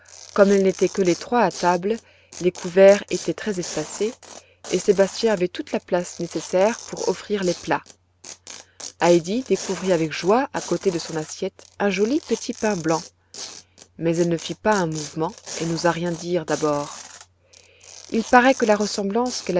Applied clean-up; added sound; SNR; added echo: none; Tearing; 17 dB; none.